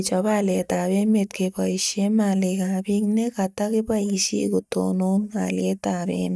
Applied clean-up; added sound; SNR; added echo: neural mask model DeepFilterNet 3.